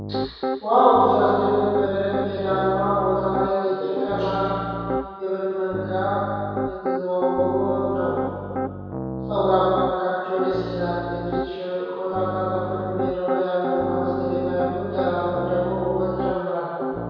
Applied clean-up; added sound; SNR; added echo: none; Piano; 4 dB; reverberation time 2.2 s.